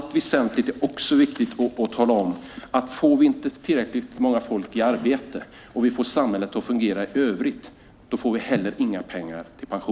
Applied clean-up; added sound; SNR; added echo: none; none; none; none.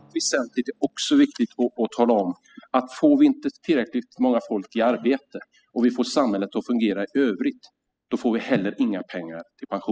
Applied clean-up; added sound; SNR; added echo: classical method spectral subtraction.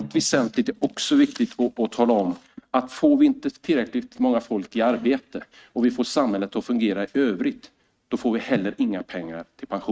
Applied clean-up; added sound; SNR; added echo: neural mask model RNNoise.